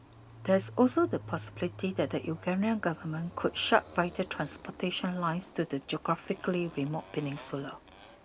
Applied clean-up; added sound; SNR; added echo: none; Motorcycle; 18 dB; none.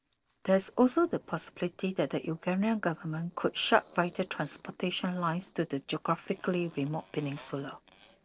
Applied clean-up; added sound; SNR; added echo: neural separator model SepFormer DNS4.